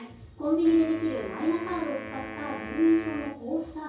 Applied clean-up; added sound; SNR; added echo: none; Wind instrument, woodwind instrument; 13 dB; reverberation time 0.6 s.